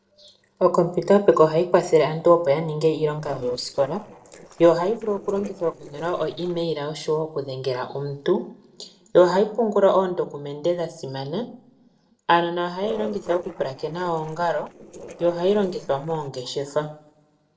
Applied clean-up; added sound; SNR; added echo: neural separator model SepFormer DNS4.